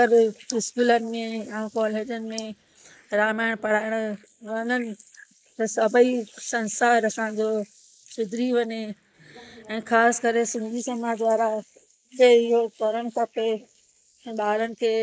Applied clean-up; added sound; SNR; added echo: neural mask model Resemble Enhance denoiser.